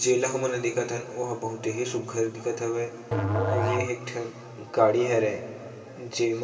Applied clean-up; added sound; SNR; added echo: none; Musical instrument; 3 dB; reverberation time 2.5 s.